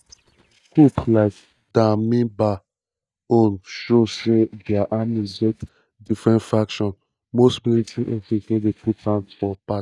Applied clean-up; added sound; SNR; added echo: neural mask model DeepFilterNet 3.